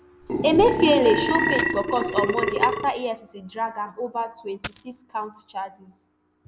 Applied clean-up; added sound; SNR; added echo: none; Coin (dropping) + Burping, eructation; 0 dB; none.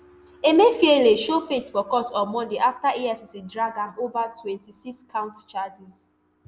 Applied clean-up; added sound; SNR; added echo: none; none; none; none.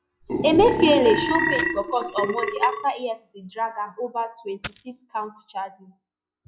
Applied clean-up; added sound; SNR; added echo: classical method log-MMSE.